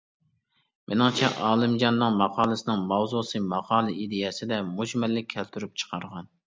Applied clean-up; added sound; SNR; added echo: none; none; none; none.